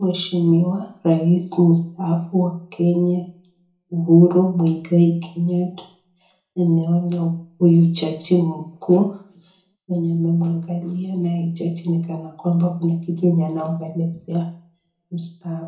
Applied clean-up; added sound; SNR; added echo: none; none; none; reverberation time 0.6 s.